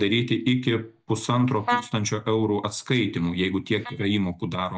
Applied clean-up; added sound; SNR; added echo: neural mask model DeepFilterNet 3.